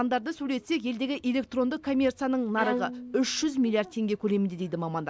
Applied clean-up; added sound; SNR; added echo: none; Bowed string instrument; 10 dB; none.